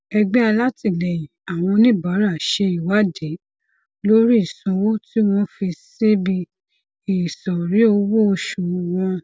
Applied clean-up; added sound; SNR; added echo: none; none; none; none.